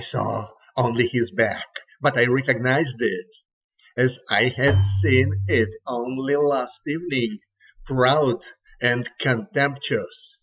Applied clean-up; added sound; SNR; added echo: classical method Wiener filter.